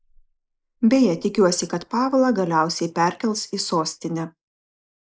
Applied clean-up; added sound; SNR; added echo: neural mask model Resemble Enhance denoiser.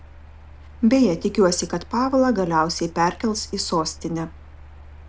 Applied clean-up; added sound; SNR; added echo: none; Mechanical fan; 19 dB; none.